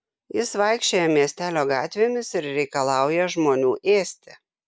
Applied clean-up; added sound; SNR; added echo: none; none; none; none.